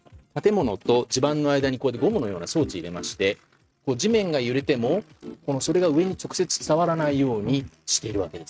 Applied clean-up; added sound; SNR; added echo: neural mask model RNNoise.